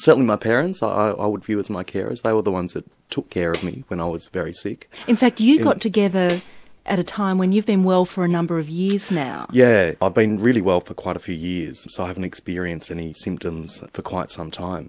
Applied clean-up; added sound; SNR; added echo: none; Tambourine; 12 dB; none.